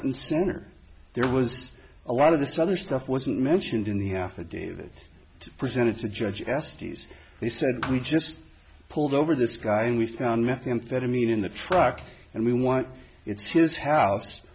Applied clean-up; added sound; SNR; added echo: none; Thump, thud; 14 dB; none.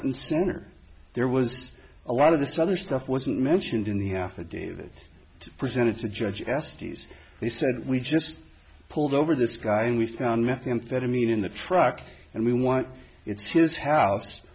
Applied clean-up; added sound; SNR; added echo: none; none; none; none.